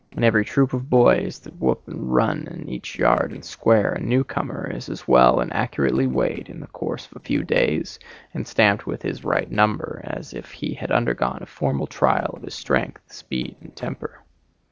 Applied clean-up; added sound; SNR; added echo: neural separator model SepFormer DNS4.